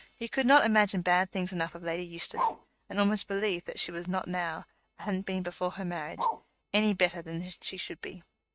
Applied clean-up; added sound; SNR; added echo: neural mask model RNNoise.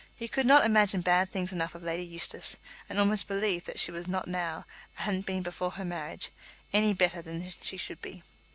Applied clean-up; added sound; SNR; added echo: none; none; none; none.